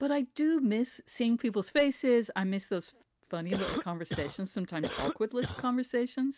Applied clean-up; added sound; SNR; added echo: none; Cough; 7 dB; none.